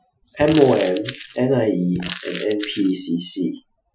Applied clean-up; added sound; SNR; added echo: classical method Wiener filter.